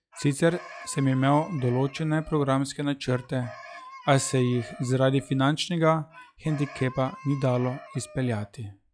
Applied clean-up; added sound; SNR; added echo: classical method log-MMSE.